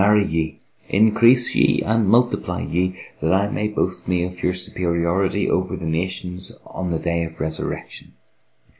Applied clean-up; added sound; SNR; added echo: none; none; none; none.